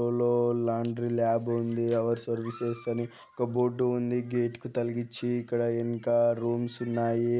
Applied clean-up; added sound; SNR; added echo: none; none; none; none.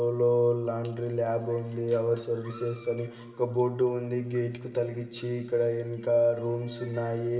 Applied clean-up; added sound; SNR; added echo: none; none; none; reverberation time 2.8 s.